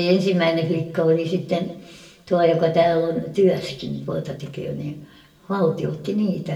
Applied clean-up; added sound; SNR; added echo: none; none; none; reverberation time 0.7 s.